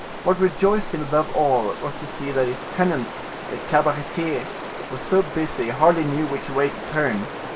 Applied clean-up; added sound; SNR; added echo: none; Stream; 10 dB; reverberation time 0.2 s.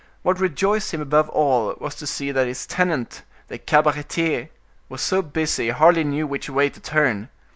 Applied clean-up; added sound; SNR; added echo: none; none; none; none.